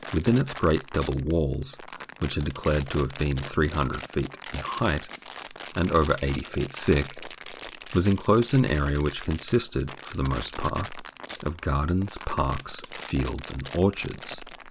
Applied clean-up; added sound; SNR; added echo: none; Crumpling, crinkling; 15 dB; none.